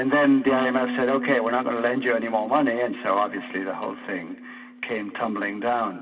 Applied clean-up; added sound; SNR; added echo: none; Bass guitar; 11 dB; reverberation time 2.2 s.